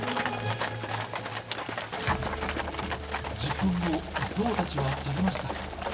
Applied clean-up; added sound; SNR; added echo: none; Livestock, farm animals, working animals; 1 dB; reverberation time 0.8 s.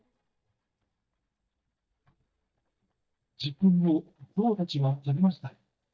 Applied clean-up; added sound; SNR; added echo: neural mask model DeepFilterNet 3.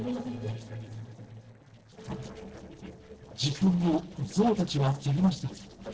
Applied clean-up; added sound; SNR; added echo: neural separator model SepFormer DNS4.